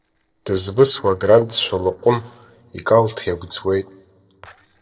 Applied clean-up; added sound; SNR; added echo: neural separator model SepFormer DNS4.